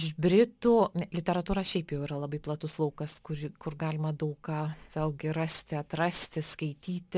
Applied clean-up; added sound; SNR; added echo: none; none; none; none.